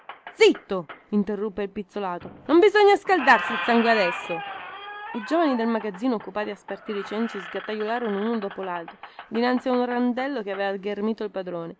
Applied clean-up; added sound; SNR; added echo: none; Squeak; 13 dB; none.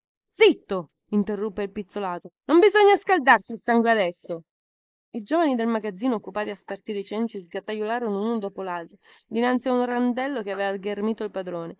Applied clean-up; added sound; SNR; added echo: neural mask model Resemble Enhance denoiser.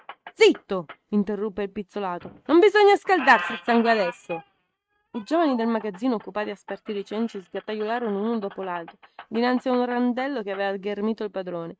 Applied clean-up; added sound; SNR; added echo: neural mask model RNNoise.